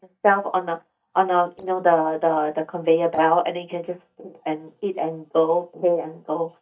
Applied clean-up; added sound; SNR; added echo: neural mask model DeepFilterNet 3.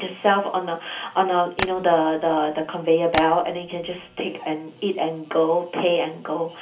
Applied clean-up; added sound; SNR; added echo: none; Tap; 11 dB; reverberation time 0.3 s.